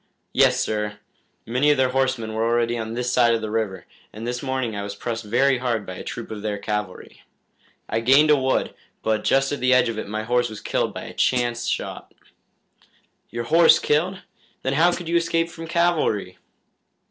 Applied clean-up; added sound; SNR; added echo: neural separator model SepFormer DNS4.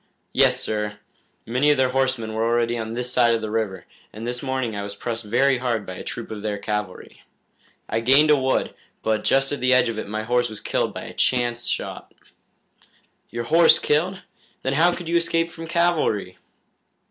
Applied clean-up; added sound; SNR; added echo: none; Hi-hat; 11 dB; none.